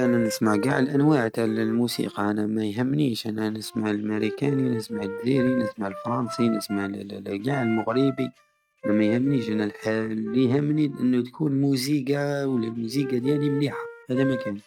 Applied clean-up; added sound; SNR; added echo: neural mask model RNNoise.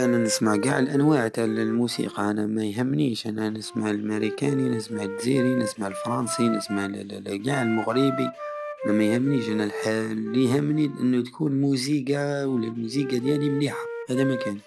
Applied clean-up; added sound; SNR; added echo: none; Wind instrument, woodwind instrument; 10 dB; none.